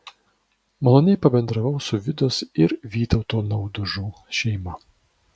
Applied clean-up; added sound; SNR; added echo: none; none; none; none.